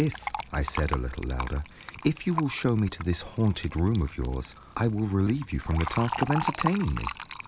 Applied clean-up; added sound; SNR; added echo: none; Fill (with liquid); 9 dB; none.